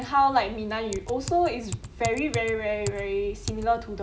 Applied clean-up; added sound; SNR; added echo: none; Typing; 12 dB; none.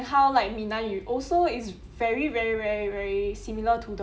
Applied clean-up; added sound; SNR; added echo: none; none; none; none.